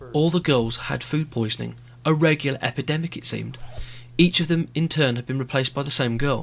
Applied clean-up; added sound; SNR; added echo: none; Zipper (clothing); 17 dB; none.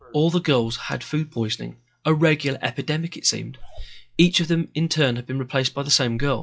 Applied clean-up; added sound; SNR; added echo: classical method log-MMSE.